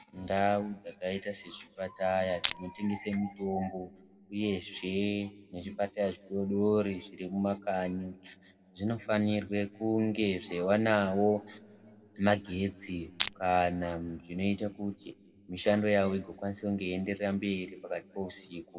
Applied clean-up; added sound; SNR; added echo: none; Crushing; -2 dB; reverberation time 1.0 s.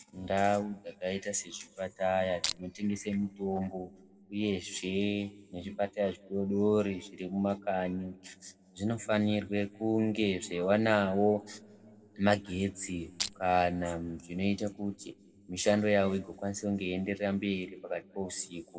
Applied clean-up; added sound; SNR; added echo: neural separator model SepFormer DNS4.